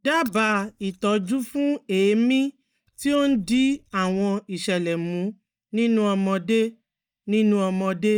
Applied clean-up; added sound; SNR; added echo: neural mask model DeepFilterNet 3.